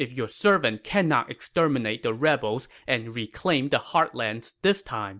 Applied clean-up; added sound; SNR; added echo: none; none; none; none.